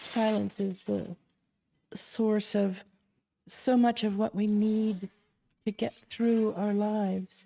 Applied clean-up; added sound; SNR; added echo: neural mask model RNNoise.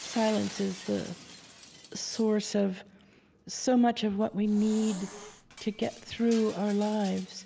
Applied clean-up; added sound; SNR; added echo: none; Hiss + Shatter; 18 dB; none.